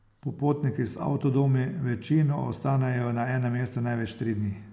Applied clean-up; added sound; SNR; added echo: none; none; none; none.